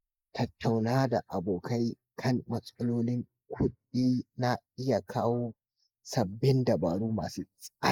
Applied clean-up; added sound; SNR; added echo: neural mask model Resemble Enhance denoiser.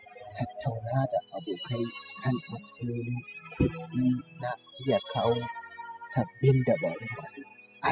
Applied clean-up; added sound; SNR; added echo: classical method spectral subtraction.